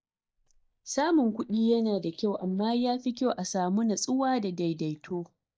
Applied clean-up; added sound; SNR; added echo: neural mask model DeepFilterNet 3.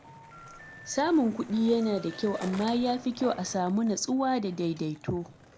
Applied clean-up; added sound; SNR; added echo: none; Skateboard + Telephone; 18 dB; none.